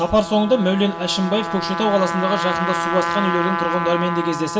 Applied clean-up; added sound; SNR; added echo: none; Trumpet; 4 dB; reverberation time 0.6 s.